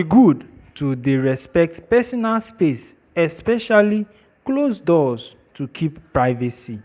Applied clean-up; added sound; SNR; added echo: none; none; none; none.